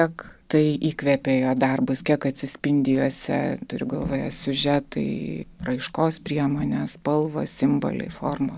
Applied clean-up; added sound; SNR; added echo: none; none; none; none.